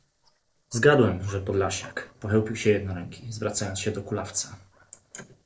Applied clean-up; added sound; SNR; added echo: neural separator model SepFormer DNS4.